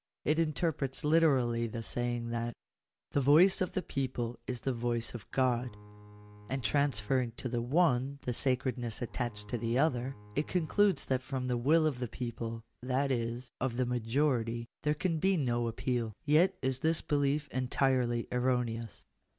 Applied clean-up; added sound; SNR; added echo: none; Bowed string instrument; 20 dB; none.